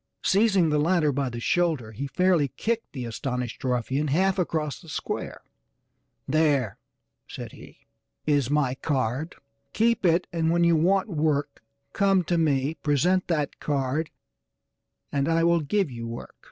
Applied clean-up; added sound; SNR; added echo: none; none; none; none.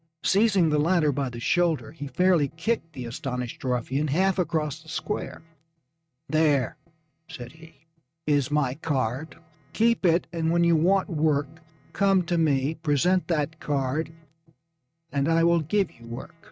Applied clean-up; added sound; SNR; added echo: neural mask model RNNoise.